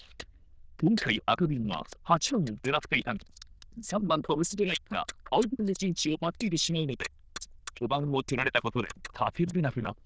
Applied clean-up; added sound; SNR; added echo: neural diffusion model UNIVERSE++.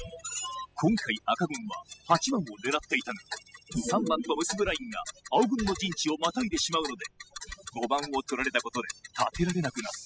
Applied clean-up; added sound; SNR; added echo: classical method spectral subtraction.